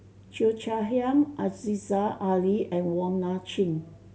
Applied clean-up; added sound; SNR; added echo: none; none; none; none.